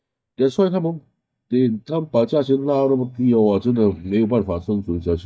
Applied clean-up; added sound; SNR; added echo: neural mask model DeepFilterNet 3.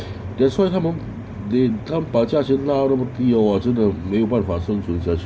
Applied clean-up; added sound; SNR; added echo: none; none; none; none.